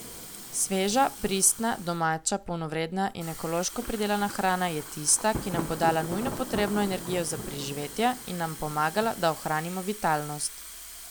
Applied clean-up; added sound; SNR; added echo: none; Fill (with liquid) / Water tap, faucet + Thunder; 11 dB; none.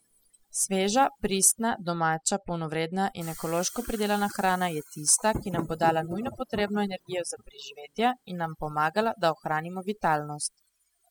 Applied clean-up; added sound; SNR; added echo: classical method spectral subtraction.